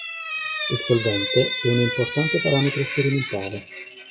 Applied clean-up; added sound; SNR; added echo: classical method WPE with log-MMSE.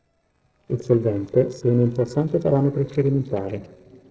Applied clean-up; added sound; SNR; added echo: neural separator model SepFormer DNS4.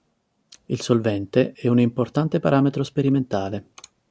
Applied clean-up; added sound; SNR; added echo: none; none; none; none.